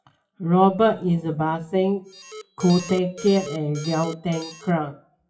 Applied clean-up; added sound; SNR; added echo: classical method WPE with log-MMSE.